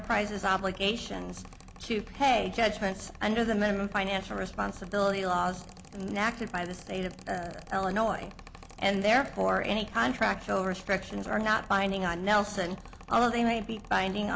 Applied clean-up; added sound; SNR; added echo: none; Mechanical fan; 18 dB; none.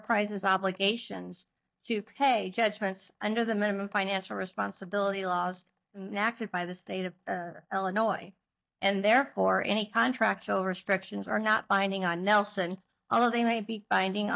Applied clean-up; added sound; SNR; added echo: neural mask model DeepFilterNet 3.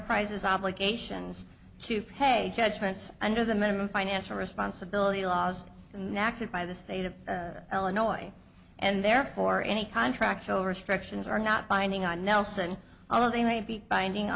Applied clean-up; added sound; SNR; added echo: none; none; none; none.